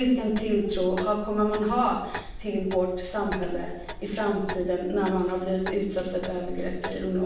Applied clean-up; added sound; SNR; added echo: none; Clock; 10 dB; reverberation time 0.7 s.